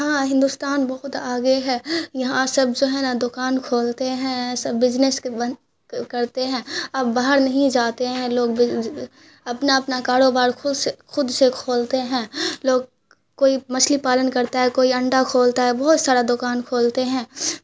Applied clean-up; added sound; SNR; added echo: none; none; none; none.